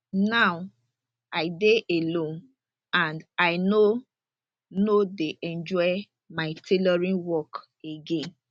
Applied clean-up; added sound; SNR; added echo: none; none; none; none.